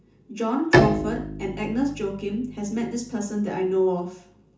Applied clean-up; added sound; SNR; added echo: none; Bowed string instrument; 1 dB; reverberation time 0.6 s.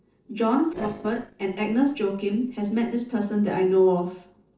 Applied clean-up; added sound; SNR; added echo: neural separator model SepFormer DNS4.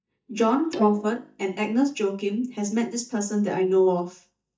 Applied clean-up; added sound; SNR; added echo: neural mask model DeepFilterNet 3.